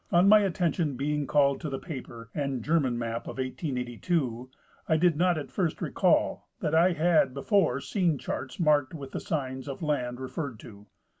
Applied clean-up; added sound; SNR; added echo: none; none; none; none.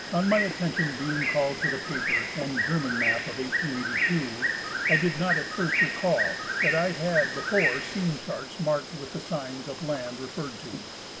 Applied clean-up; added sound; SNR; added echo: none; Bird; 0 dB; none.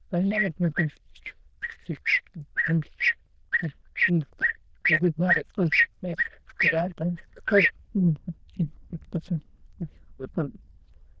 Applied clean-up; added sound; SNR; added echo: neural diffusion model UNIVERSE++.